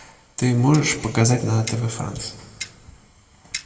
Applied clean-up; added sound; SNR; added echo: none; Clock; 17 dB; reverberation time 1.6 s.